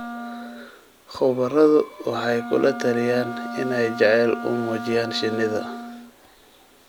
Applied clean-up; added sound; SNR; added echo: none; Wind instrument, woodwind instrument; 11 dB; none.